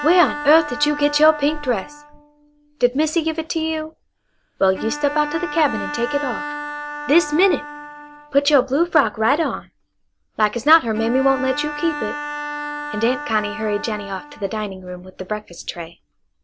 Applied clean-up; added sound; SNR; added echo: none; Bowed string instrument; 11 dB; none.